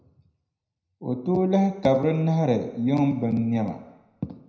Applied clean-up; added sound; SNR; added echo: none; none; none; reverberation time 0.8 s.